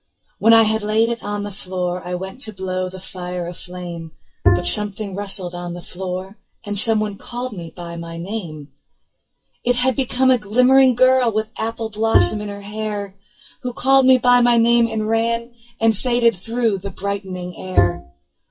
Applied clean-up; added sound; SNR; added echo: classical method WPE with log-MMSE.